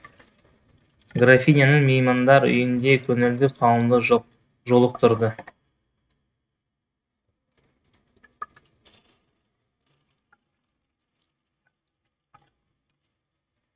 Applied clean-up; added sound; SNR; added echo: neural mask model RNNoise.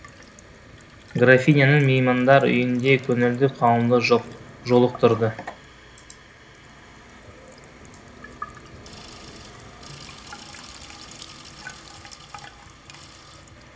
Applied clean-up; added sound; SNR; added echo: none; Sink (filling or washing) / Water tap, faucet; 20 dB; none.